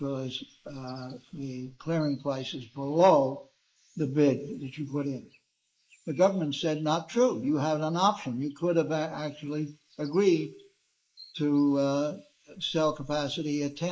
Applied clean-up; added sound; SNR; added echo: neural mask model Resemble Enhance denoiser.